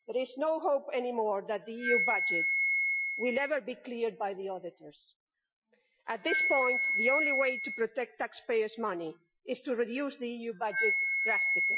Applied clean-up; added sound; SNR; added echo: classical method Wiener filter.